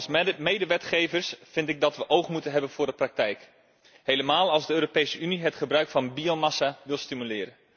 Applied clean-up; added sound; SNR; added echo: none; none; none; none.